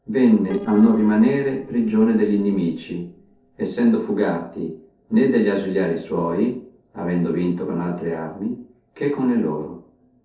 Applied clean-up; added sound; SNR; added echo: neural separator model SepFormer DNS4.